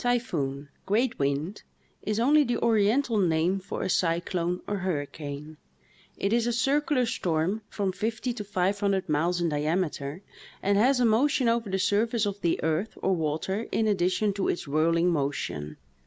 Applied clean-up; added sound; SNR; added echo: none; none; none; none.